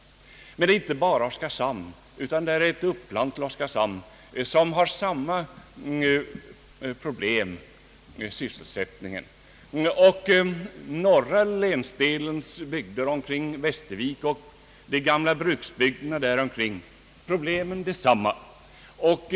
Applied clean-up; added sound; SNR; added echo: none; none; none; none.